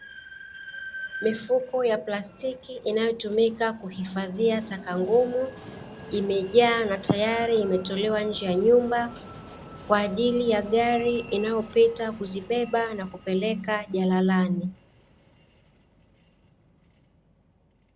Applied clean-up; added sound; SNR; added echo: none; Train; 17 dB; none.